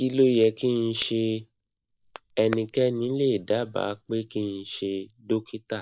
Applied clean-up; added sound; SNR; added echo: neural mask model DeepFilterNet 3.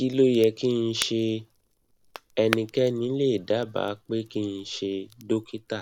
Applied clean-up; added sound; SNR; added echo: none; Crackle; 16 dB; none.